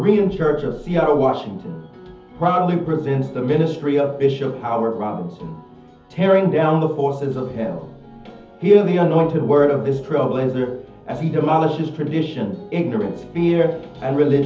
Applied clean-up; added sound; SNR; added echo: none; none; none; reverberation time 0.7 s.